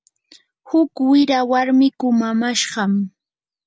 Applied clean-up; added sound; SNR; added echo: none; none; none; none.